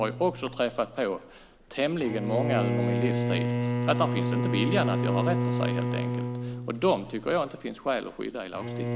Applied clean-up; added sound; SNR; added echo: none; Bowed string instrument; 0 dB; none.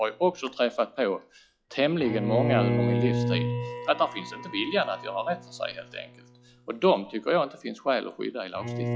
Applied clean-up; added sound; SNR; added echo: classical method log-MMSE.